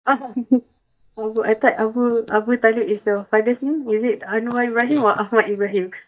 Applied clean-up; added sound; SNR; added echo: neural mask model DeepFilterNet 3.